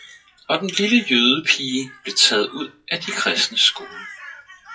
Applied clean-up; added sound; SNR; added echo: classical method WPE with log-MMSE.